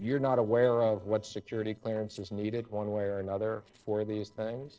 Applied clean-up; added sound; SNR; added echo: neural separator model SepFormer DNS4.